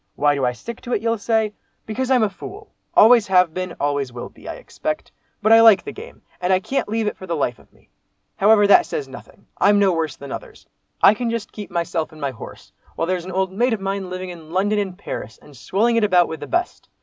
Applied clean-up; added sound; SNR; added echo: none; none; none; none.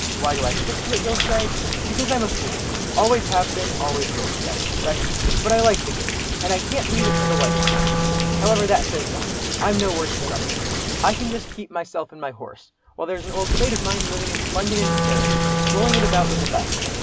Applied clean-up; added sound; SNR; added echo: none; Rain + Wind instrument, woodwind instrument; -3 dB; none.